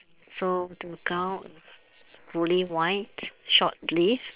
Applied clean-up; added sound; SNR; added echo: neural separator model SepFormer WHAM!.